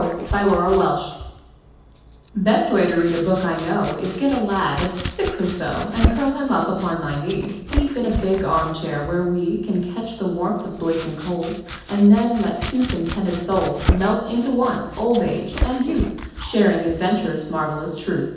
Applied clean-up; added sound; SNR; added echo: none; Domestic sounds, home sounds; 8 dB; reverberation time 0.8 s.